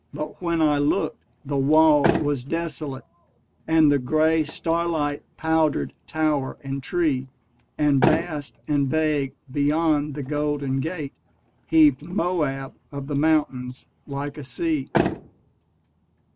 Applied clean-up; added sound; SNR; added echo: none; Motor vehicle (road); 10 dB; none.